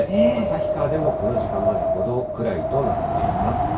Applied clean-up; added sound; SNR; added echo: none; Wind; -4 dB; reverberation time 0.2 s.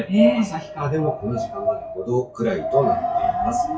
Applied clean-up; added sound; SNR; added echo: classical method WPE with log-MMSE.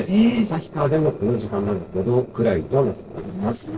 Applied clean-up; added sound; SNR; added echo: neural separator model SepFormer DNS4.